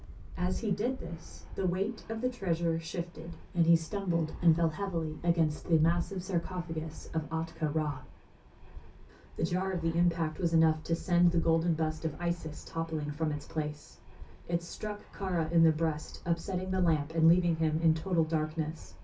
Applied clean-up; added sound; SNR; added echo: none; Fixed-wing aircraft, airplane; 11 dB; reverberation time 0.3 s.